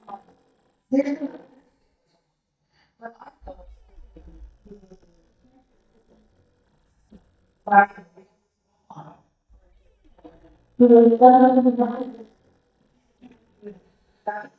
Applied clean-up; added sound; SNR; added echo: neural mask model DeepFilterNet 3.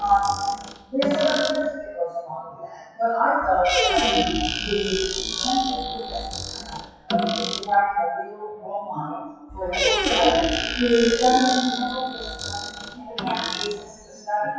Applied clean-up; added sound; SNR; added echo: classical method WPE with log-MMSE.